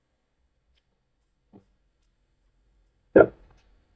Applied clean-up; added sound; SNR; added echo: neural mask model DeepFilterNet 3.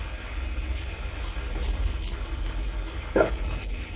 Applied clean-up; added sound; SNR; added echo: neural separator model SepFormer DNS4.